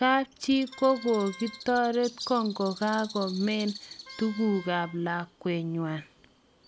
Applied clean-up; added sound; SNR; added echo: none; Bird + Wind instrument, woodwind instrument; 17 dB; none.